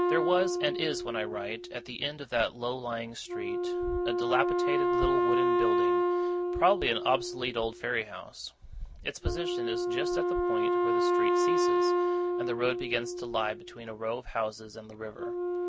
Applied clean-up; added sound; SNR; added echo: none; Wind instrument, woodwind instrument; -4 dB; none.